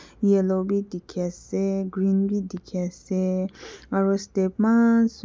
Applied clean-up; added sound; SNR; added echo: none; none; none; none.